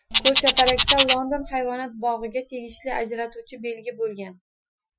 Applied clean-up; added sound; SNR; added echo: classical method Wiener filter.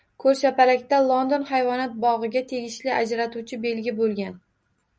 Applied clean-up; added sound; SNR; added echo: none; none; none; none.